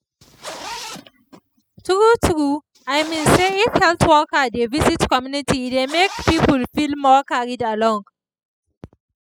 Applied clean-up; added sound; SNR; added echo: classical method spectral subtraction.